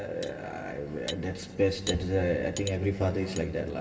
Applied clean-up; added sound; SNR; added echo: none; Cutlery, silverware; 15 dB; reverberation time 2.3 s.